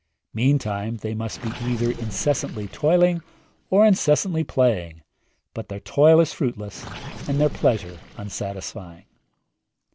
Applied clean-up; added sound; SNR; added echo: none; Gurgling; 17 dB; none.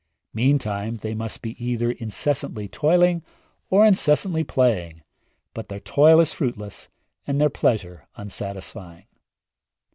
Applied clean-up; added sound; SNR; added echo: none; none; none; none.